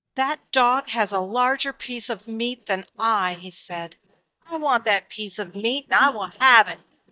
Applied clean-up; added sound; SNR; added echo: neural mask model DeepFilterNet 3.